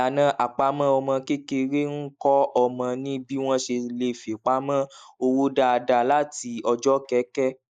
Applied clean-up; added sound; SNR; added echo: neural mask model Resemble Enhance denoiser.